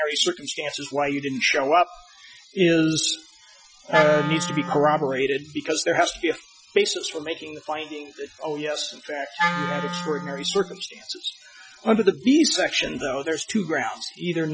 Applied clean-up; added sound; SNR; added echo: classical method Wiener filter.